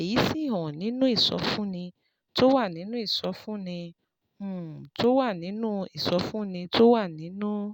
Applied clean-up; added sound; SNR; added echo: none; none; none; none.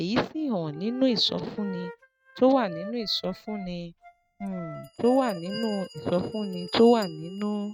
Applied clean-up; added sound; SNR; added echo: neural mask model RNNoise.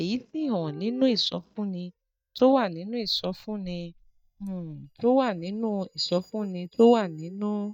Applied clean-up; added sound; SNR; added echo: neural mask model DeepFilterNet 3.